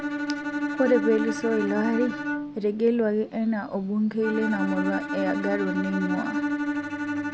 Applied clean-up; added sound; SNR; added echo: none; Bowed string instrument; 3 dB; none.